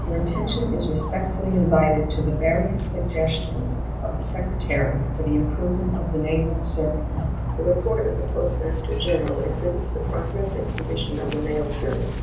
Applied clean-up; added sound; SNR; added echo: none; Dog; 2 dB; reverberation time 0.6 s.